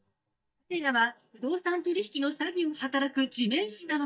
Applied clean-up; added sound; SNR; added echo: neural mask model DeepFilterNet 3.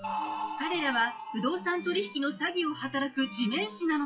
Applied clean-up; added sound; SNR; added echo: classical method WPE with log-MMSE.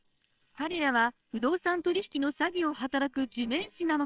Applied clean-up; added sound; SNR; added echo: neural separator model SepFormer WHAMR!.